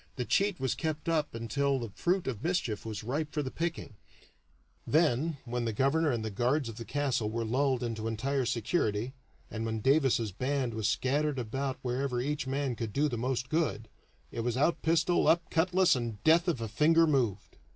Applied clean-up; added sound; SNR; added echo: none; none; none; none.